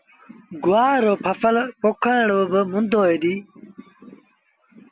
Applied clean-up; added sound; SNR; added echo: none; none; none; none.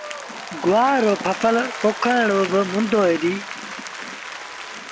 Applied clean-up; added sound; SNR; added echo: none; Applause; 11 dB; none.